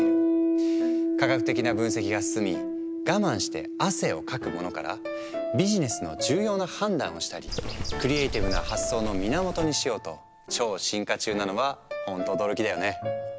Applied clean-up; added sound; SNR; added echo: none; Piano + Bird; 2 dB; none.